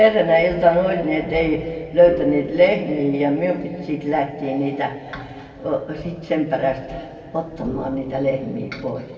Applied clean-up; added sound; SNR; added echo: none; Organ; 14 dB; reverberation time 2.0 s.